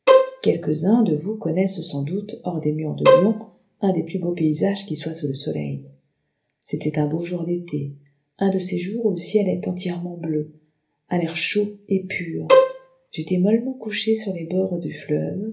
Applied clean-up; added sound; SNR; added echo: none; Bowed string instrument; -4 dB; reverberation time 0.3 s.